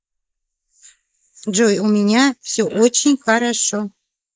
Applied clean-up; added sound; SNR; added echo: neural mask model Resemble Enhance denoiser.